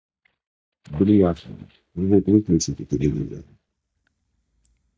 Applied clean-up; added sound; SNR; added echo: neural mask model DeepFilterNet 3.